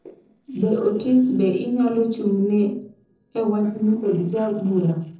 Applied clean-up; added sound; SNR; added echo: neural separator model SepFormer DNS4.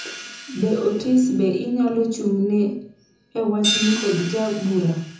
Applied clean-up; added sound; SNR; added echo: none; Hi-hat; 11 dB; reverberation time 0.5 s.